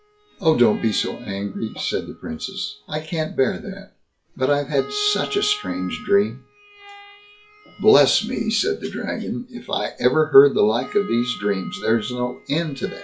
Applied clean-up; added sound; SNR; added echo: classical method log-MMSE.